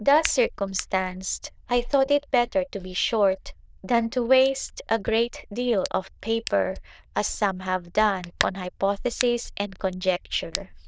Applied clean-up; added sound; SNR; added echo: neural diffusion model UNIVERSE++.